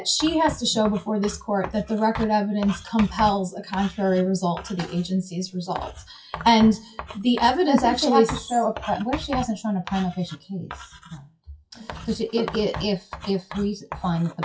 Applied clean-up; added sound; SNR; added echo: classical method WPE with log-MMSE.